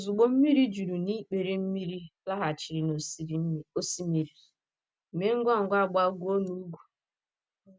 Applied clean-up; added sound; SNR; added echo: none; none; none; none.